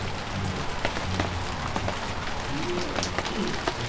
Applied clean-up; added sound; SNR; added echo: none; Rain; -5 dB; reverberation time 0.9 s.